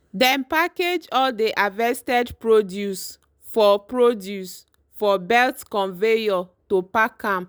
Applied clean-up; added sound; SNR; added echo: none; none; none; none.